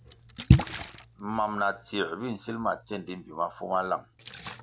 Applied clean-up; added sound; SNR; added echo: none; Splash, splatter; -2 dB; none.